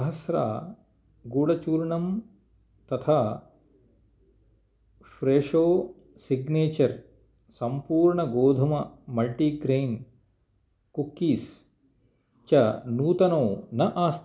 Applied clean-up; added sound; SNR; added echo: none; none; none; none.